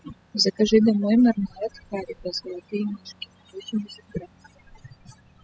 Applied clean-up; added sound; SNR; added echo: classical method spectral subtraction.